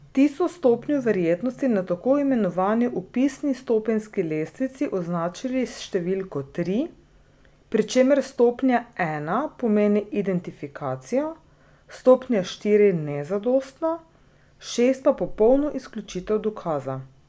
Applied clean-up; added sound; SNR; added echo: none; none; none; none.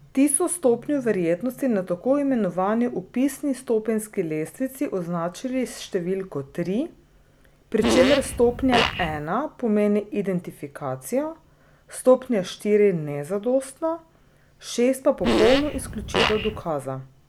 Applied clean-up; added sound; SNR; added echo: none; Fart; 1 dB; none.